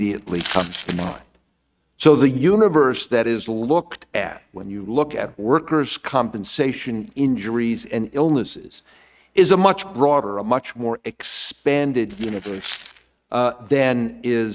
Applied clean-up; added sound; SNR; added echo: neural mask model RNNoise.